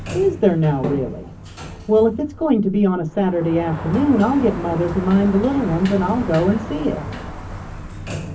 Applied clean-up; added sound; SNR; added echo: none; Sliding door; 10 dB; reverberation time 0.3 s.